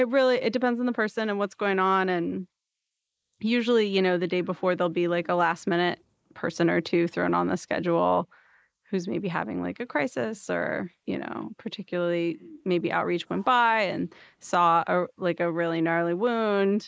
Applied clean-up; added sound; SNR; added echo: neural mask model Resemble Enhance denoiser.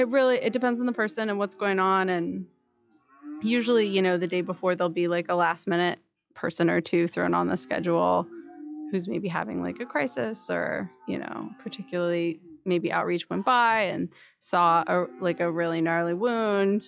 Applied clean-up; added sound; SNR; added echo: classical method log-MMSE.